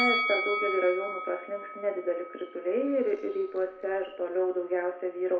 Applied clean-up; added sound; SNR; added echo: none; Bell; 6 dB; reverberation time 0.4 s.